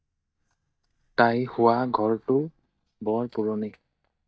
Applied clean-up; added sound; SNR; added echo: neural mask model DeepFilterNet 3.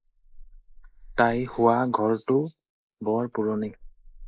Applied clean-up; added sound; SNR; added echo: neural mask model Resemble Enhance denoiser.